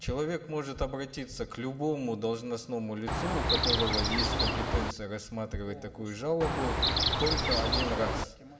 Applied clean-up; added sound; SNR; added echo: none; Chirp, tweet; -4 dB; reverberation time 0.4 s.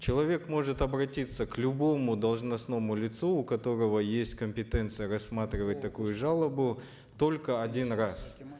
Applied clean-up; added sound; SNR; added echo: none; none; none; none.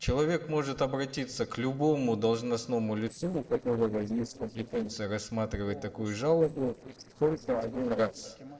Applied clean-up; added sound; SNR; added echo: neural separator model SepFormer DNS4.